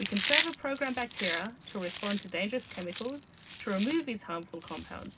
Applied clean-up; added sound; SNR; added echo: none; Chewing, mastication; -2 dB; reverberation time 0.4 s.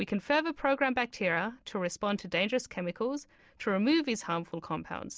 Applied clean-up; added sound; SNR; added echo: none; none; none; none.